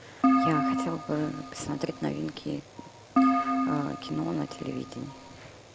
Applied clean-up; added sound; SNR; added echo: none; Keyboard (musical); -5 dB; none.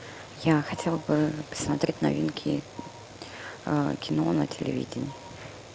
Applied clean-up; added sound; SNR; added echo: none; none; none; none.